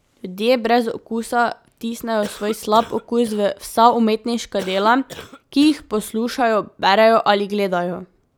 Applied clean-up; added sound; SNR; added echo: none; Cough; 19 dB; none.